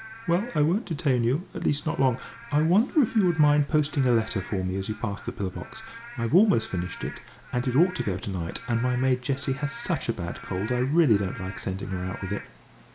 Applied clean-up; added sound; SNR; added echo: none; Rain / Frog; 18 dB; none.